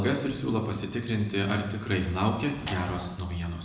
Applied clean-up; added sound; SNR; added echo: none; Sliding door / Slam; 19 dB; reverberation time 0.9 s.